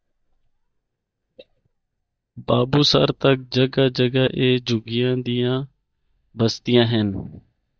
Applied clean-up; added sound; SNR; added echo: neural mask model DeepFilterNet 3.